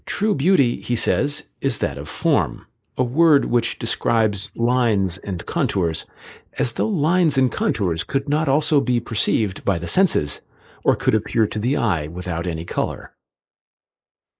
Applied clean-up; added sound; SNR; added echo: neural mask model Resemble Enhance denoiser.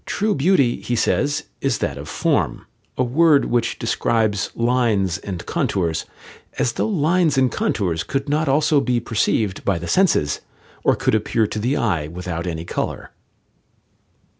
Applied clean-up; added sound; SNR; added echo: none; none; none; none.